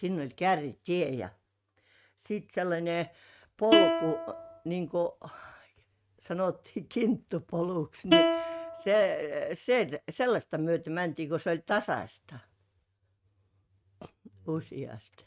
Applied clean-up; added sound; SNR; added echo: neural mask model RNNoise.